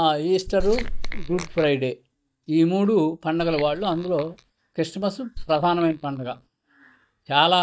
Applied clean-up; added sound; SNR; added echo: neural mask model DeepFilterNet 3.